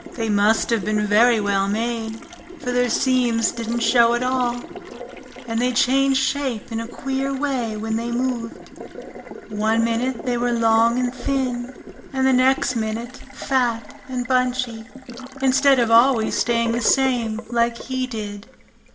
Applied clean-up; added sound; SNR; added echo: none; Water tap, faucet; 13 dB; reverberation time 1.0 s.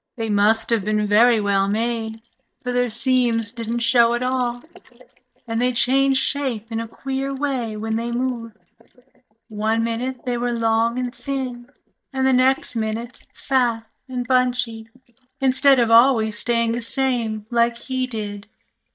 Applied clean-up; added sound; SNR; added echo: neural mask model DeepFilterNet 3.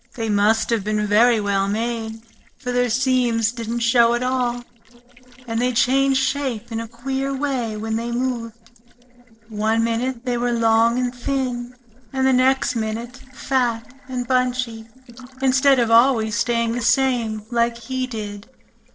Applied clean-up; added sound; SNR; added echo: neural separator model SepFormer DNS4.